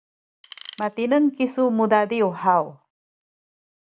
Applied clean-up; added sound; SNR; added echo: none; Tools; 17 dB; none.